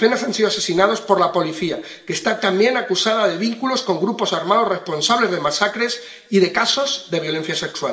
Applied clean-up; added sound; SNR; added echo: none; none; none; reverberation time 1.5 s.